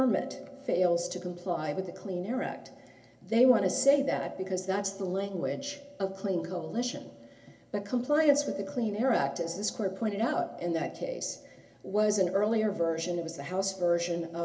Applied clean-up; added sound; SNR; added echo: none; none; none; reverberation time 0.3 s.